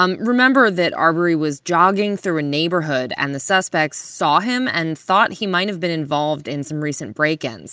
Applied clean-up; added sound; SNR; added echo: none; none; none; none.